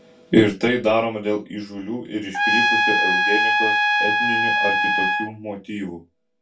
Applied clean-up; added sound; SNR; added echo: none; Trumpet; -4 dB; reverberation time 0.2 s.